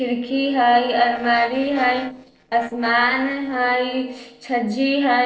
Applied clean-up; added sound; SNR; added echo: neural separator model SepFormer DNS4.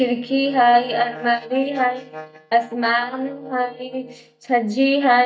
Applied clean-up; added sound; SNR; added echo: neural mask model DeepFilterNet 3.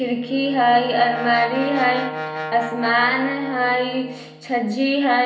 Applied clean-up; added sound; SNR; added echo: none; Brass instrument; 11 dB; reverberation time 0.8 s.